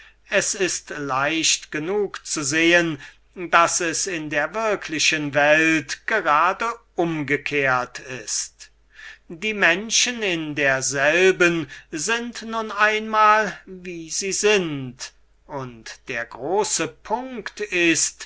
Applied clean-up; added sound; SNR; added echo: none; none; none; none.